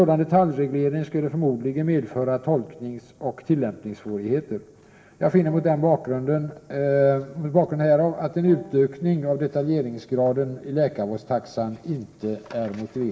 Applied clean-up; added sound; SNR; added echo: none; Wind instrument, woodwind instrument; 20 dB; reverberation time 1.0 s.